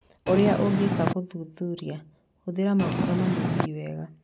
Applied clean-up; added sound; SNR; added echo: none; Purr; -1 dB; none.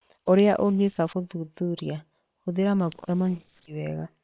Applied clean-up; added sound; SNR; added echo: neural separator model SepFormer WHAM!.